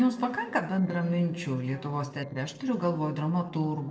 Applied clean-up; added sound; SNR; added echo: neural separator model SepFormer DNS4.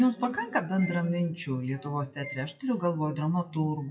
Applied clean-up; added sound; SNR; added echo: classical method WPE with log-MMSE.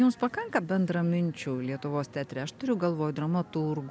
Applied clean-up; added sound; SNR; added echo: none; none; none; none.